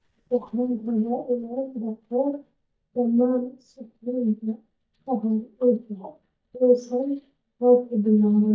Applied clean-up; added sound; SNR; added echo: neural mask model DeepFilterNet 3.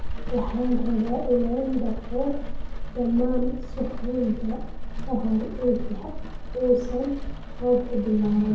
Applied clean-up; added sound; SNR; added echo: none; Rain; 3 dB; reverberation time 0.7 s.